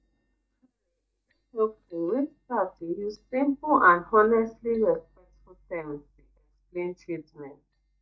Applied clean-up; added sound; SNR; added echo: neural mask model DeepFilterNet 3.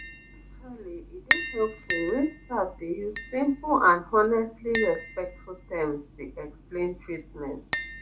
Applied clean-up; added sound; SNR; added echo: none; Tap; 6 dB; reverberation time 0.2 s.